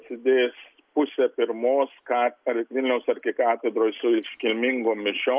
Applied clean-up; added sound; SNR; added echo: none; none; none; none.